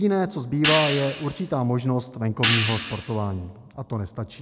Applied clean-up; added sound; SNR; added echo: none; Hi-hat; -1 dB; none.